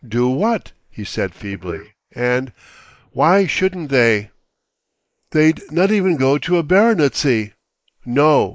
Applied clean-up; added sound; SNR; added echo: neural mask model Resemble Enhance denoiser.